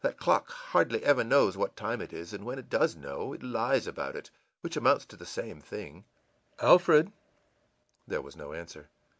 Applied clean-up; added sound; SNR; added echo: none; none; none; none.